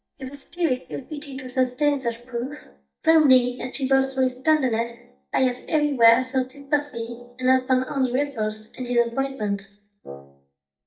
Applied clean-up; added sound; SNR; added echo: neural mask model DeepFilterNet 3.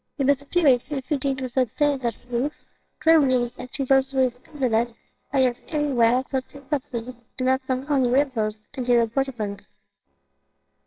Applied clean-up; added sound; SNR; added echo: neural separator model SepFormer WHAMR!.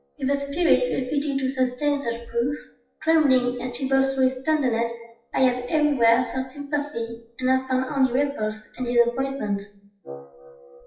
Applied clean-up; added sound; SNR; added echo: classical method WPE with log-MMSE.